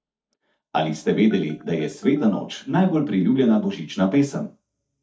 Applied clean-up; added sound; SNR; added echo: neural mask model DeepFilterNet 3.